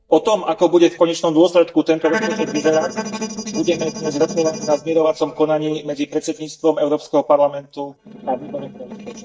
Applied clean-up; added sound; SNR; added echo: neural mask model DeepFilterNet 3.